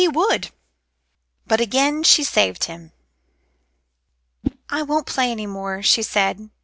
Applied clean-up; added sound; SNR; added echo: none; Whoosh, swoosh, swish; 12 dB; none.